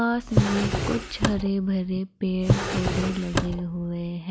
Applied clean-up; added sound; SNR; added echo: none; Drawer open or close; 0 dB; none.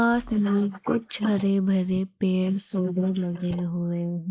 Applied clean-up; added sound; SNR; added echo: neural mask model Resemble Enhance denoiser.